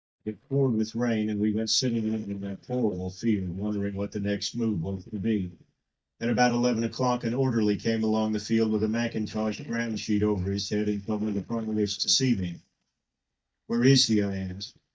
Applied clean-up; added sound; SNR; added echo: neural mask model DeepFilterNet 3.